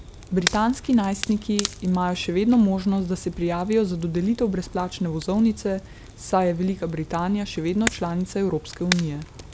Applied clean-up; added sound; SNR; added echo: none; Crackle; 12 dB; none.